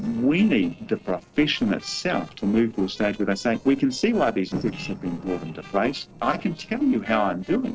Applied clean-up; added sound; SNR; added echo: neural separator model SepFormer DNS4.